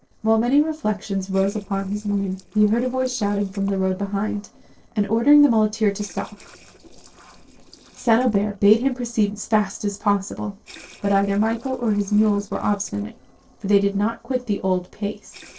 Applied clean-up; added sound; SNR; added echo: neural separator model SepFormer DNS4.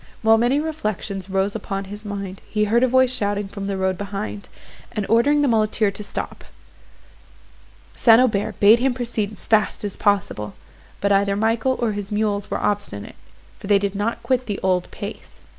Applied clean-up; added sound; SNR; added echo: none; none; none; none.